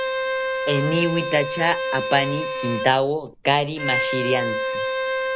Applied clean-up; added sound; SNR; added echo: none; Bowed string instrument; 2 dB; none.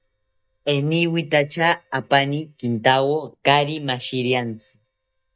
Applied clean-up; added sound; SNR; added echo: neural mask model DeepFilterNet 3.